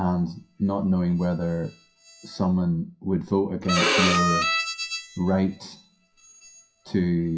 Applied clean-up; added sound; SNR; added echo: classical method WPE with log-MMSE.